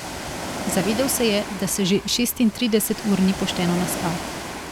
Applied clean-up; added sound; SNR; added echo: none; Ocean; 8 dB; none.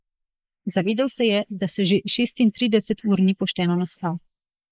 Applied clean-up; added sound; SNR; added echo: neural mask model Resemble Enhance denoiser.